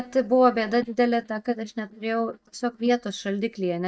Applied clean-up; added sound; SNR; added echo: neural mask model DeepFilterNet 3.